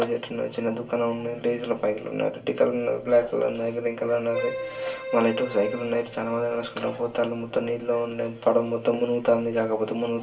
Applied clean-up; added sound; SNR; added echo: none; Keyboard (musical); 10 dB; reverberation time 0.2 s.